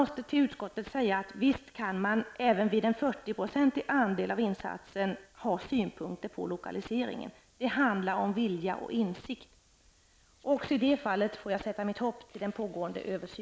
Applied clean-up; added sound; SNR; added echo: none; none; none; none.